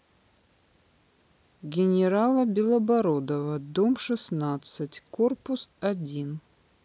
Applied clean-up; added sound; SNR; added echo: none; none; none; none.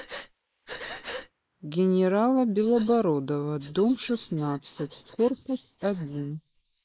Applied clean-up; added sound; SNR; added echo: neural mask model Resemble Enhance denoiser.